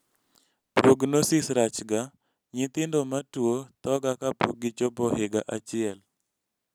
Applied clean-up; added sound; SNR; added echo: none; none; none; none.